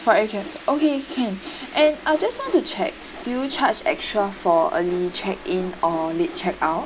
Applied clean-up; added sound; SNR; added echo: none; Sawing; 17 dB; none.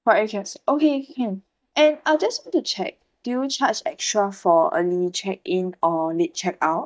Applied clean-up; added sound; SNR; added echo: neural mask model DeepFilterNet 3.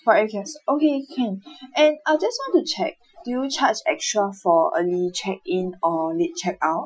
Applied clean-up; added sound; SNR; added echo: classical method Wiener filter.